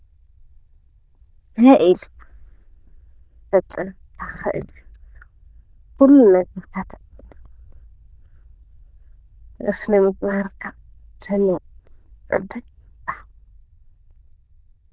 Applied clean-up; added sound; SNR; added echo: neural diffusion model UNIVERSE++.